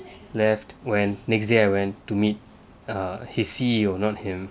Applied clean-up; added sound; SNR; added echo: none; none; none; none.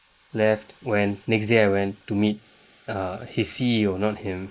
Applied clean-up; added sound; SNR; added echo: neural mask model Resemble Enhance denoiser.